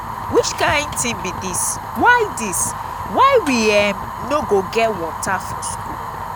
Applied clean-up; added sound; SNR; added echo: none; Fire; 7 dB; none.